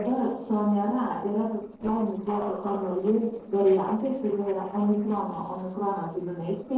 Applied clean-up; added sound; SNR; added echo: neural separator model SepFormer DNS4.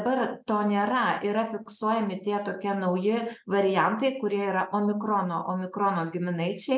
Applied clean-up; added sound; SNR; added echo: none; none; none; none.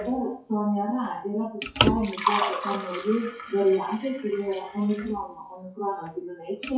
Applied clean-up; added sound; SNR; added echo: classical method WPE with log-MMSE.